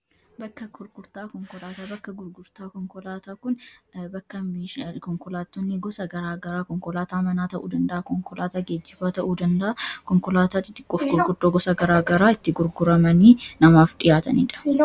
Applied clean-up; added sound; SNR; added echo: none; none; none; none.